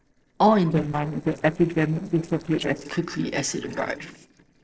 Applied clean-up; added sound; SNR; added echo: neural separator model SepFormer DNS4.